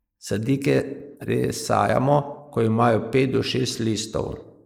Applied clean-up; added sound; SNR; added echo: neural mask model Resemble Enhance denoiser.